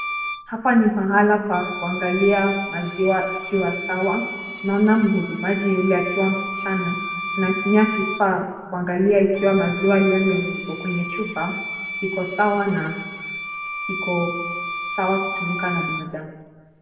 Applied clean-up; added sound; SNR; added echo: none; Bowed string instrument; 8 dB; reverberation time 1.2 s.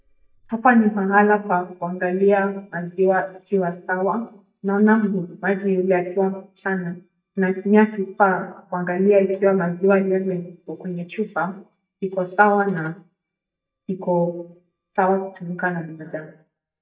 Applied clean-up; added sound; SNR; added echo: neural mask model DeepFilterNet 3.